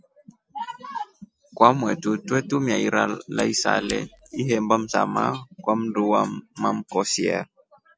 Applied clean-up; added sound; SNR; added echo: none; Fire; 19 dB; none.